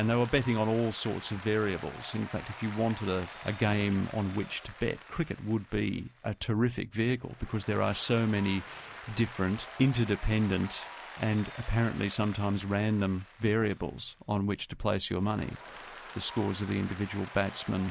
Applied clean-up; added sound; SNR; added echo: none; Applause; 16 dB; none.